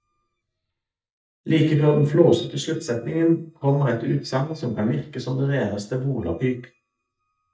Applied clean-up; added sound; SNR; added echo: neural mask model DeepFilterNet 3.